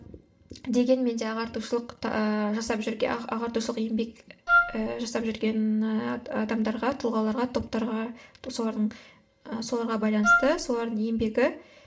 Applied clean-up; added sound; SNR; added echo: none; Wind instrument, woodwind instrument; -3 dB; reverberation time 0.4 s.